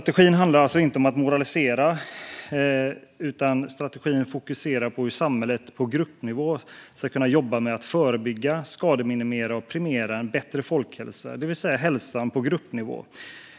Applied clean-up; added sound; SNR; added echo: none; none; none; none.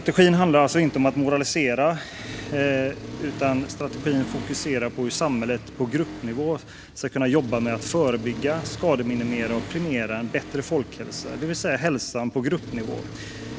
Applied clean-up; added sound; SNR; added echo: none; Accelerating, revving, vroom; 13 dB; none.